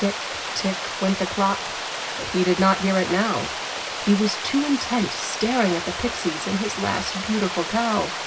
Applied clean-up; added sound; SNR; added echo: none; Water; 6 dB; reverberation time 0.4 s.